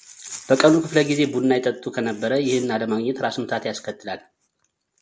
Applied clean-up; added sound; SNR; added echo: none; none; none; none.